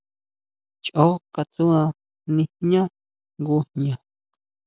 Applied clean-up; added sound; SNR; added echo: none; none; none; none.